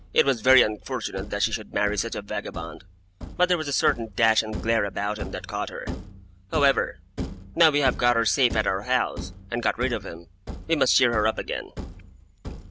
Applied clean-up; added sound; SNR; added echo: none; Thump, thud; 12 dB; none.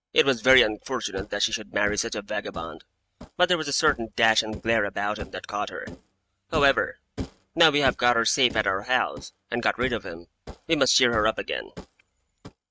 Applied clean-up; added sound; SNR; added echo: neural mask model RNNoise.